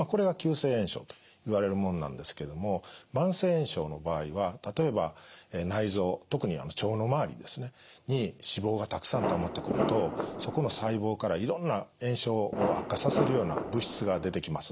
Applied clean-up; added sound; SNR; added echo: none; Fireworks; 2 dB; none.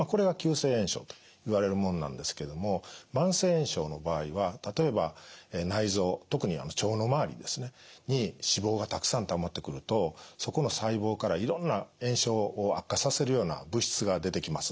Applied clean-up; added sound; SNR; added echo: none; none; none; none.